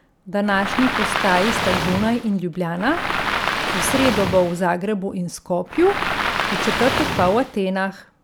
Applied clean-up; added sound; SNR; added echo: none; Waves, surf; 2 dB; none.